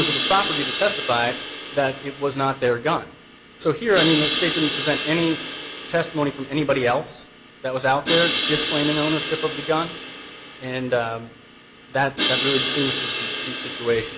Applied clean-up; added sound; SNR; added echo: none; Crash cymbal; 1 dB; none.